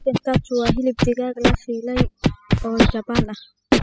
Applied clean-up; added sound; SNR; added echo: classical method spectral subtraction.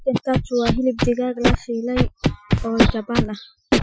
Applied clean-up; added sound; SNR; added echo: classical method Wiener filter.